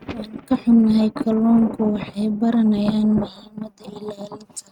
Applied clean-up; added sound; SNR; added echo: neural mask model RNNoise.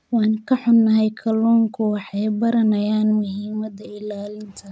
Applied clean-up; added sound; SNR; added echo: none; none; none; none.